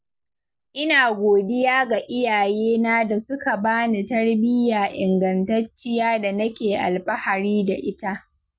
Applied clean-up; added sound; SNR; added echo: none; none; none; none.